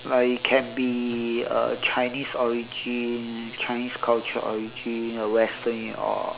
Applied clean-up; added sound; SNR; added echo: none; none; none; none.